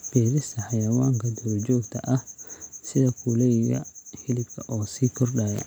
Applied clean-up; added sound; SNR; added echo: none; none; none; none.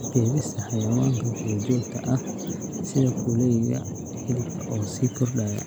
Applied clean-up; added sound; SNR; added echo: none; Thunder; 7 dB; none.